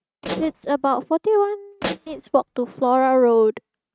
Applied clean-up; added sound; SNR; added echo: neural mask model RNNoise.